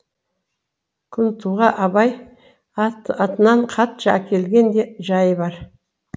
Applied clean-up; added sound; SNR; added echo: none; none; none; none.